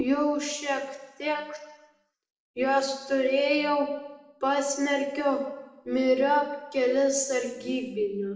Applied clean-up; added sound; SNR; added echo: none; none; none; reverberation time 1.0 s.